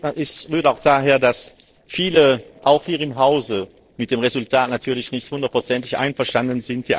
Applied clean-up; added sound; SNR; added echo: neural separator model SepFormer DNS4.